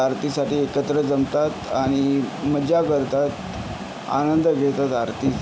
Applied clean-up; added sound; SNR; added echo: none; none; none; none.